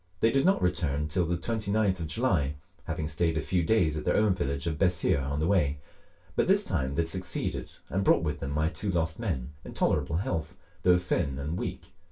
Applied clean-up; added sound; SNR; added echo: none; none; none; reverberation time 0.2 s.